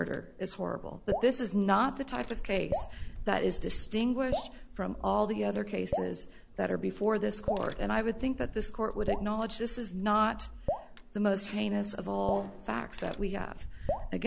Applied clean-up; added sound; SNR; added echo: none; Crack + Drip; 6 dB; none.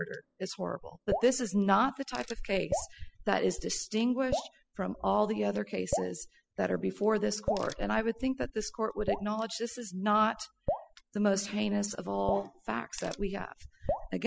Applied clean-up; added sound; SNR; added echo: classical method spectral subtraction.